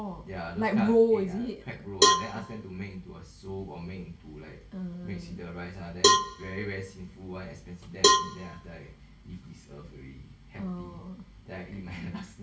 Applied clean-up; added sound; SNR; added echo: none; Cowbell; -4 dB; reverberation time 0.5 s.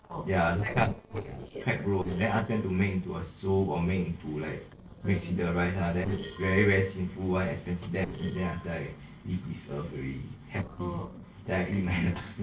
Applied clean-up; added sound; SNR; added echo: neural separator model SepFormer DNS4.